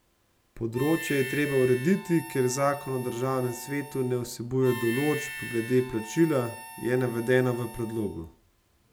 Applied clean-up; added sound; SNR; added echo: none; Harmonica; 13 dB; none.